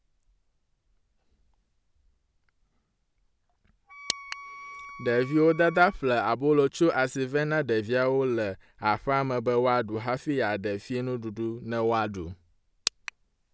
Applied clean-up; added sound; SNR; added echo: none; Wind instrument, woodwind instrument; 17 dB; none.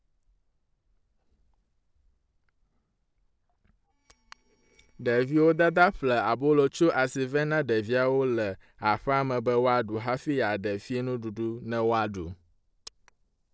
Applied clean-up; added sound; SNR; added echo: neural separator model SepFormer DNS4.